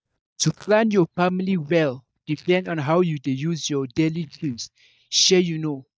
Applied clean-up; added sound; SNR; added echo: neural mask model DeepFilterNet 3.